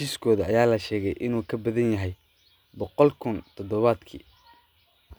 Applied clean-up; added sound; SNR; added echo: none; none; none; none.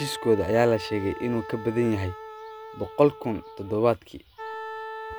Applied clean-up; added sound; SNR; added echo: none; Wind instrument, woodwind instrument; 12 dB; none.